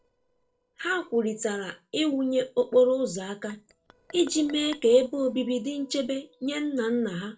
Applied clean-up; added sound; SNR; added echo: neural separator model SepFormer DNS4.